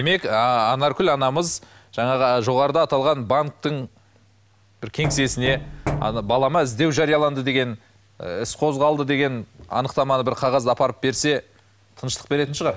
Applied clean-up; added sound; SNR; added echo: none; Knock; 8 dB; none.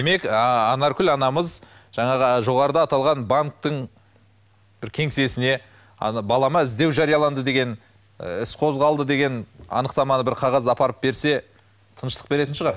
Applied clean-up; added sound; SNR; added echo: none; none; none; none.